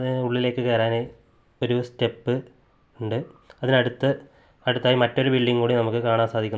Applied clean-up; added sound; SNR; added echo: none; none; none; none.